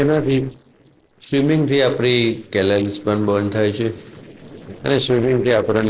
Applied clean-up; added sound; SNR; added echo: neural separator model SepFormer DNS4.